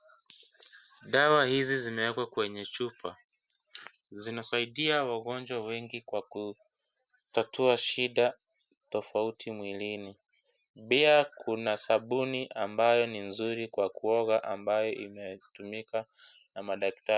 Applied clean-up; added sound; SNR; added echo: none; none; none; none.